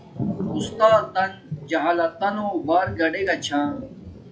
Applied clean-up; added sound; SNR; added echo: classical method log-MMSE.